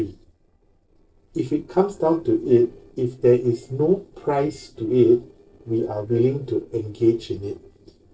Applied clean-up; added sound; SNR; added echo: neural separator model SepFormer DNS4.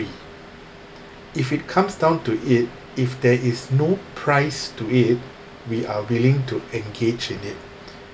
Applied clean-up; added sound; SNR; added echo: none; none; none; none.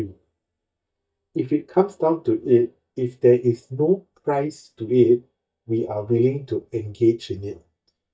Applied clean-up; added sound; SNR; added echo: neural mask model DeepFilterNet 3.